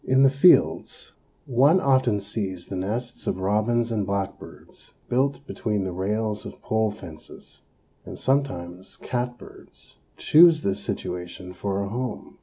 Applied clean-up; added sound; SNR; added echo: none; none; none; none.